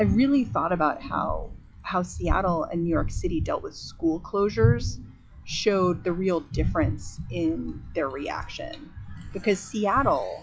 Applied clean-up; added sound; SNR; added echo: classical method log-MMSE.